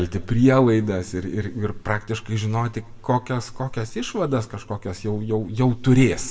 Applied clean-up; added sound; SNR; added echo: none; none; none; reverberation time 0.7 s.